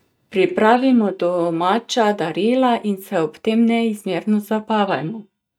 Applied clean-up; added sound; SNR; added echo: neural mask model DeepFilterNet 3.